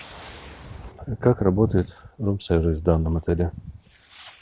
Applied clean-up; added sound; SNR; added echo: none; none; none; none.